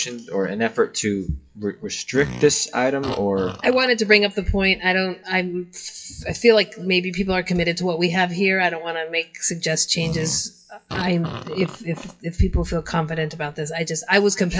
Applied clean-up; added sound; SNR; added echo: classical method WPE with log-MMSE.